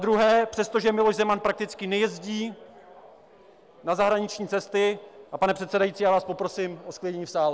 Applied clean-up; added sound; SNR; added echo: none; none; none; none.